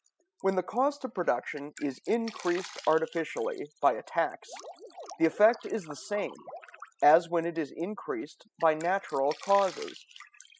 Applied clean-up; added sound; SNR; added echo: classical method spectral subtraction.